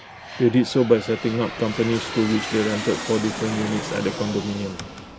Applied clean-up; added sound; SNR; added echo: none; Aircraft; 9 dB; none.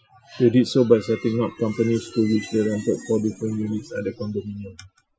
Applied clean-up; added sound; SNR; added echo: classical method Wiener filter.